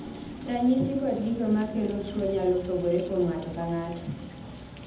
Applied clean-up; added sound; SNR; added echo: none; Rain; 16 dB; reverberation time 0.8 s.